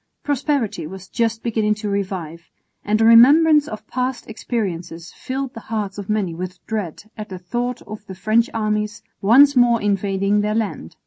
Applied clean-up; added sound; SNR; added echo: none; none; none; none.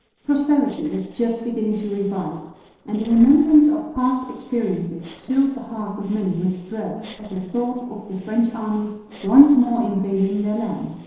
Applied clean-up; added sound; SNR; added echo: neural separator model SepFormer DNS4.